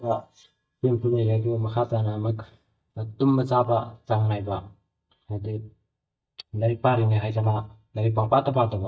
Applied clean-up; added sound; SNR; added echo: neural mask model DeepFilterNet 3.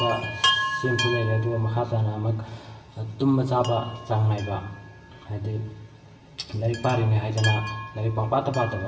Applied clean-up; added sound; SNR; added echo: none; Chime; 7 dB; reverberation time 0.9 s.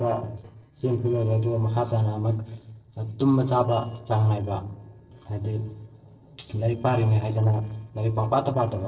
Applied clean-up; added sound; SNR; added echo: neural separator model SepFormer DNS4.